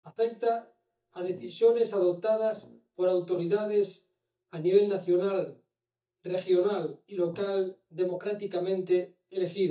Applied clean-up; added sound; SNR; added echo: neural mask model DeepFilterNet 3.